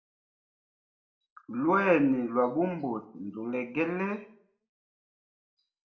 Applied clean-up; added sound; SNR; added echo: none; none; none; reverberation time 0.4 s.